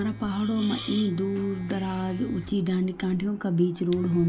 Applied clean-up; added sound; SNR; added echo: none; Hiss + Domestic sounds, home sounds; 15 dB; none.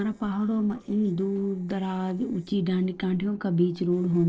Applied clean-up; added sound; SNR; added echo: neural separator model SepFormer DNS4.